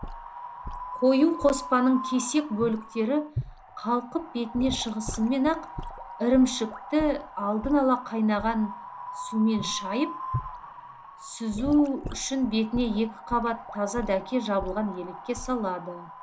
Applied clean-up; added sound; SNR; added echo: none; Wind + Sink (filling or washing) / Gurgling / Liquid; 11 dB; none.